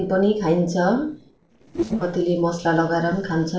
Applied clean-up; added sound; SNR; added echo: neural separator model SepFormer DNS4.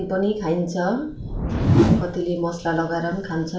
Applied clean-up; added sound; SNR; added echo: none; Whoosh, swoosh, swish; -2 dB; reverberation time 0.4 s.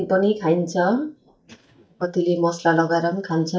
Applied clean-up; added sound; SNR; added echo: neural mask model DeepFilterNet 3.